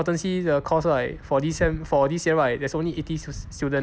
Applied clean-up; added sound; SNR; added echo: none; none; none; none.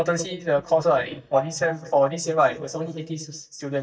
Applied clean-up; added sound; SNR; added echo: neural mask model DeepFilterNet 3.